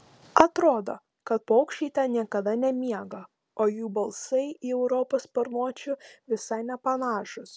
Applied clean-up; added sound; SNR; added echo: none; none; none; none.